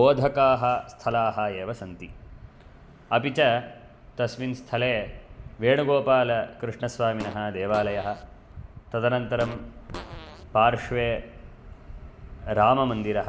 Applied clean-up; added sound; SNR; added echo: none; Fart; 17 dB; none.